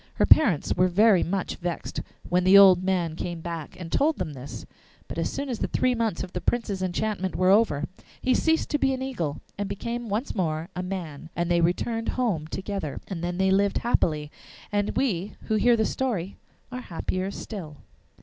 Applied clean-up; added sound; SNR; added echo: none; none; none; none.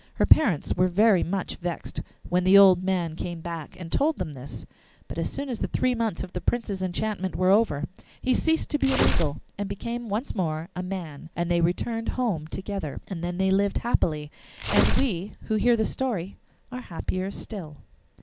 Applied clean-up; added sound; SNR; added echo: none; Tearing; -1 dB; none.